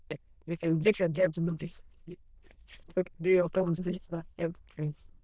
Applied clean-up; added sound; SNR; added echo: neural diffusion model UNIVERSE++.